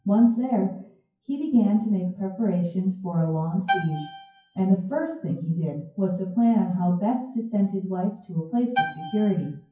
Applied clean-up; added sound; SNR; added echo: classical method WPE with log-MMSE.